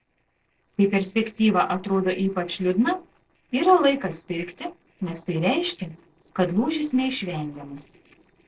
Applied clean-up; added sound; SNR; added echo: neural separator model SepFormer DNS4.